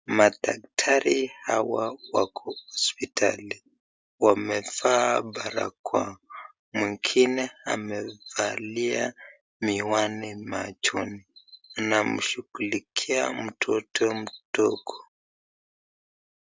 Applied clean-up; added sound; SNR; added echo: none; none; none; none.